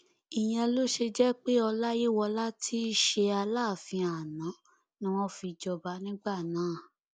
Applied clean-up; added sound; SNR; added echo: none; none; none; none.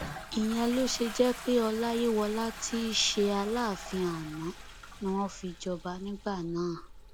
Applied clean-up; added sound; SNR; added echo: none; Toilet flush; 12 dB; none.